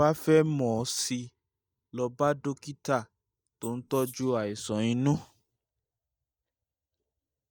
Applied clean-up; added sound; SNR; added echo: neural mask model DeepFilterNet 3.